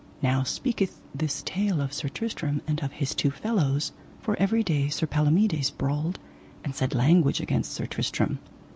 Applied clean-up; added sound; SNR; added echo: none; none; none; none.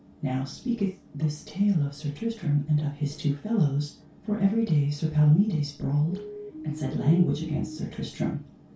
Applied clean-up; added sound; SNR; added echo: none; Siren; 12 dB; reverberation time 0.2 s.